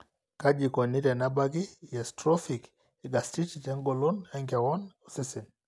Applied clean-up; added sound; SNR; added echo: none; none; none; none.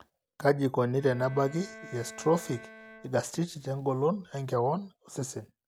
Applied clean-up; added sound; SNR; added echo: none; Bowed string instrument; 20 dB; none.